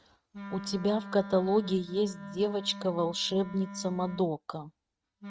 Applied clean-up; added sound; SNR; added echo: neural mask model RNNoise.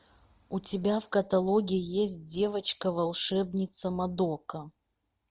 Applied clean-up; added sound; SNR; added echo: none; none; none; none.